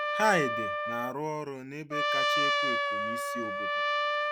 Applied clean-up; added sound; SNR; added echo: none; Trumpet; -4 dB; none.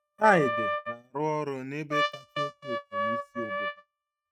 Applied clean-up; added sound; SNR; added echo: neural mask model RNNoise.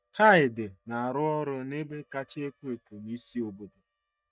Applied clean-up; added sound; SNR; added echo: neural mask model DeepFilterNet 3.